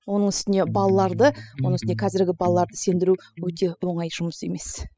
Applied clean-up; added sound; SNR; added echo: classical method spectral subtraction.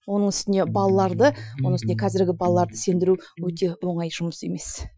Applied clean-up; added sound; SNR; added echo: classical method Wiener filter.